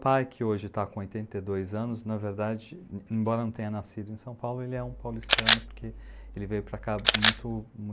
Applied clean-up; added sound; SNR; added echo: none; Camera; -5 dB; none.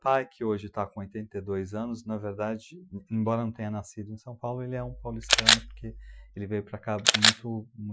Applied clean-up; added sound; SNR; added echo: classical method Wiener filter.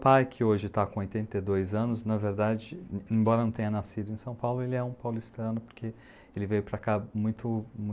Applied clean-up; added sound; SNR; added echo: none; none; none; none.